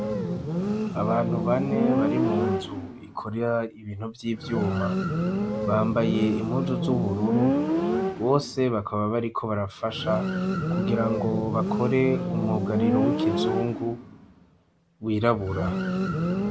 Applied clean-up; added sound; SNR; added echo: none; Motorcycle; -1 dB; none.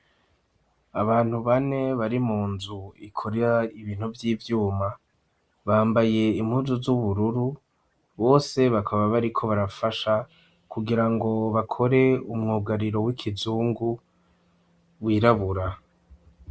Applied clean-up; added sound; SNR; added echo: none; none; none; none.